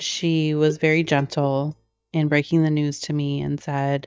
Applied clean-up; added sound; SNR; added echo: neural mask model DeepFilterNet 3.